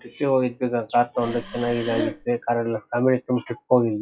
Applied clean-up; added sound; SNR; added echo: classical method log-MMSE.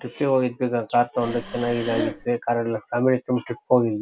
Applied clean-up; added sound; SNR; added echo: none; Breathing; 9 dB; none.